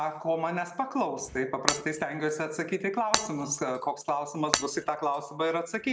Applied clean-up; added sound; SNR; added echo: none; Shatter; 5 dB; none.